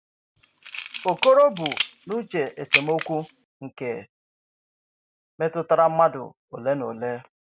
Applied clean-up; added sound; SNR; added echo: none; Camera; 4 dB; none.